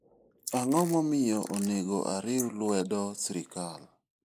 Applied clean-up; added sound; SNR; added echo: neural mask model Resemble Enhance denoiser.